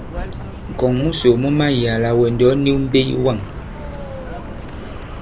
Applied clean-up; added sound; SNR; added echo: none; Car; 10 dB; none.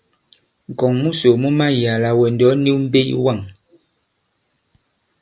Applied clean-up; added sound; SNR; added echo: none; none; none; none.